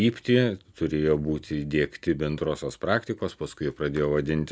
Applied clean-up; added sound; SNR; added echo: none; none; none; none.